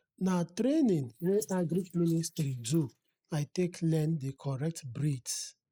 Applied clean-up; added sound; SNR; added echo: neural mask model Resemble Enhance denoiser.